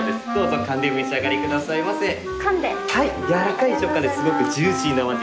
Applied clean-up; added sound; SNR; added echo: none; Wind instrument, woodwind instrument; 5 dB; none.